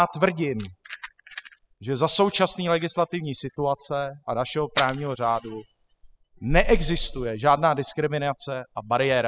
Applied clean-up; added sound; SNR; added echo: classical method spectral subtraction.